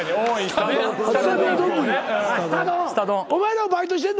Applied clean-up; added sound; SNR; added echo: none; none; none; none.